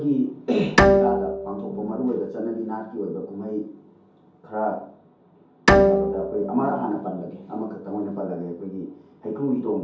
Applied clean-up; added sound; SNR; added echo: none; Bowed string instrument; -3 dB; reverberation time 0.6 s.